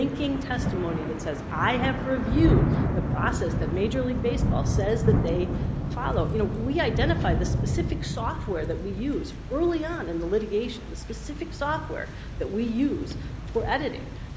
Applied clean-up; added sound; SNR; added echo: none; Thunder / Rain; -1 dB; none.